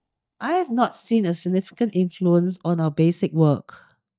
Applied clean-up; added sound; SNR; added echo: neural mask model DeepFilterNet 3.